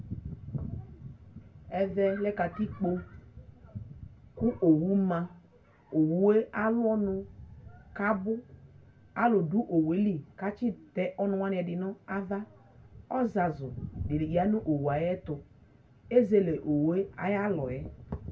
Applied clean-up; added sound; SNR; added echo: none; none; none; reverberation time 0.2 s.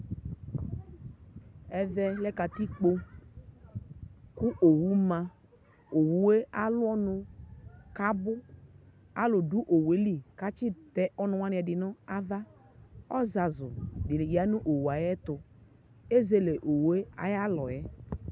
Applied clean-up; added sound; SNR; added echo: none; none; none; none.